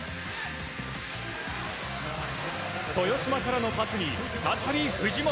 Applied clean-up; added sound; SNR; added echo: none; none; none; none.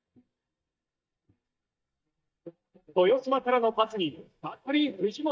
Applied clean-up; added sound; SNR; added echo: neural mask model DeepFilterNet 3.